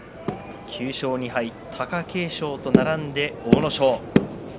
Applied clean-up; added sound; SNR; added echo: none; none; none; none.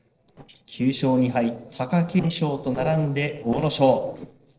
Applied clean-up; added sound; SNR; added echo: neural separator model SepFormer DNS4.